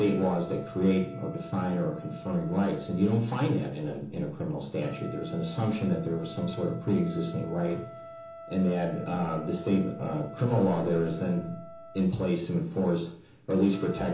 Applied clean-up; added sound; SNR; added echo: none; Trumpet; 17 dB; reverberation time 1.2 s.